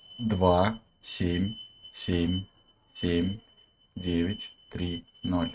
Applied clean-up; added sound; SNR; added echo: neural mask model RNNoise.